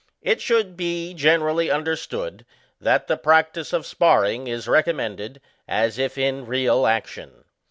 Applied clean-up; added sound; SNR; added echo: none; none; none; none.